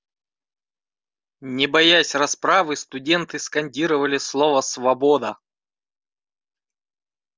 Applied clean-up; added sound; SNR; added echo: none; none; none; none.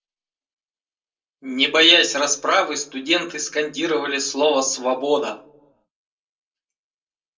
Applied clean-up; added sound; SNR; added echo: none; none; none; reverberation time 0.2 s.